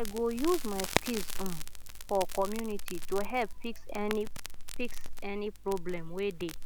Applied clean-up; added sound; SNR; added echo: none; Crackle; -1 dB; none.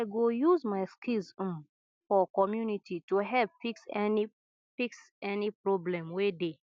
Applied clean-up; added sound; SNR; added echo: none; none; none; none.